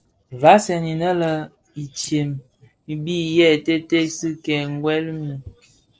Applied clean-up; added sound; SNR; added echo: neural separator model SepFormer DNS4.